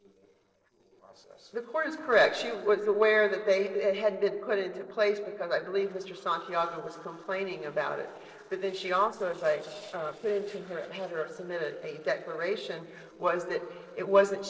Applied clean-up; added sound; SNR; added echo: neural separator model SepFormer DNS4.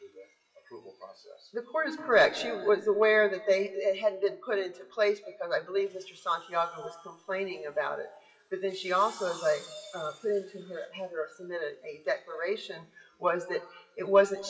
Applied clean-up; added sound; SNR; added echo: classical method WPE with log-MMSE.